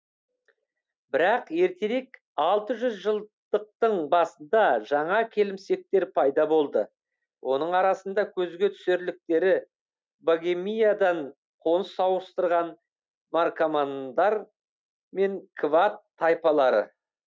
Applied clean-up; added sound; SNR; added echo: none; none; none; none.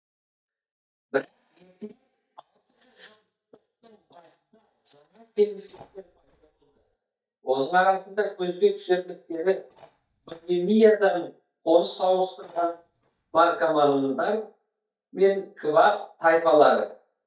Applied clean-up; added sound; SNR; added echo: neural mask model DeepFilterNet 3.